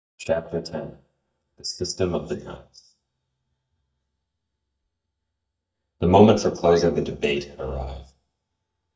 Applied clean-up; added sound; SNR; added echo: neural mask model DeepFilterNet 3.